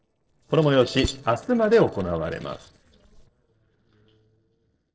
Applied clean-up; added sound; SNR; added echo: neural separator model SepFormer DNS4.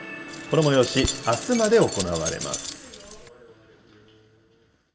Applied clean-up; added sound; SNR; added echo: none; Keys jangling; 8 dB; reverberation time 0.7 s.